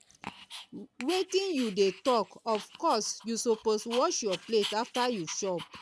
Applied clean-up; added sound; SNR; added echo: none; Dog; 13 dB; none.